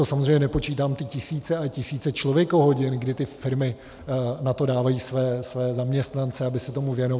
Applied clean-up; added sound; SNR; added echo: none; none; none; none.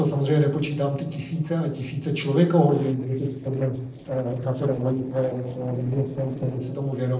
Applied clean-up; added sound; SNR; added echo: neural separator model SepFormer DNS4.